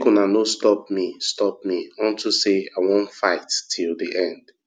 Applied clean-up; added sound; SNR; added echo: none; none; none; none.